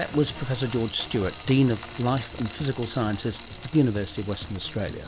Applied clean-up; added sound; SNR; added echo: none; Frying (food); 11 dB; none.